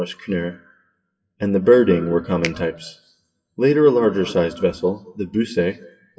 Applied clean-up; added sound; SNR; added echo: classical method WPE with log-MMSE.